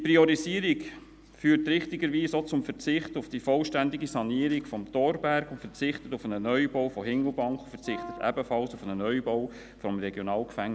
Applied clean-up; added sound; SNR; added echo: none; Brass instrument; 15 dB; none.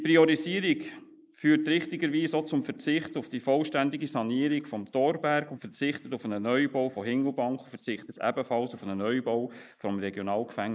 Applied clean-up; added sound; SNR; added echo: neural mask model Resemble Enhance denoiser.